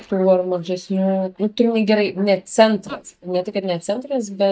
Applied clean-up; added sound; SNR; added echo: neural mask model DeepFilterNet 3.